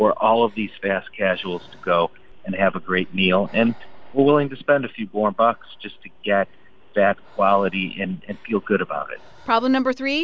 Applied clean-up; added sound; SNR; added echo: none; Breathing; 19 dB; none.